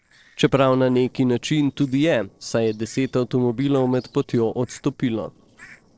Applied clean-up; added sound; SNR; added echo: neural separator model SepFormer DNS4.